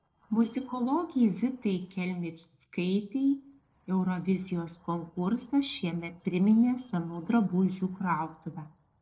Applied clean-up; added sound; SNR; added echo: neural separator model SepFormer DNS4.